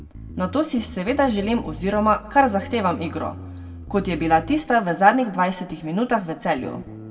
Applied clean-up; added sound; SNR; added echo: none; Bass guitar; 16 dB; reverberation time 0.9 s.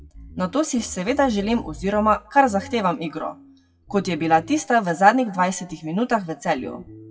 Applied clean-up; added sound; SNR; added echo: classical method WPE with log-MMSE.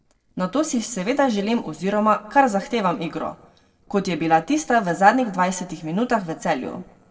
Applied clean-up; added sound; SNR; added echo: neural separator model SepFormer DNS4.